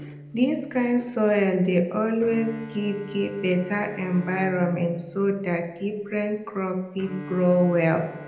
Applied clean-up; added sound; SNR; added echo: none; Bowed string instrument; 17 dB; reverberation time 0.8 s.